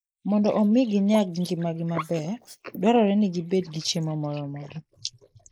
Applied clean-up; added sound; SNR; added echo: neural mask model Resemble Enhance denoiser.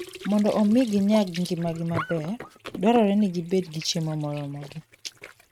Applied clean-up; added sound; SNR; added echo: neural mask model RNNoise.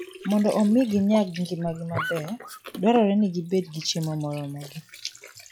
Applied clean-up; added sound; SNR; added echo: classical method log-MMSE.